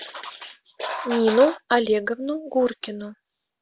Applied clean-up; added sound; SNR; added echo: none; none; none; none.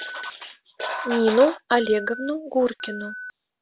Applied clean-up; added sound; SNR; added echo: none; Alarm; 15 dB; none.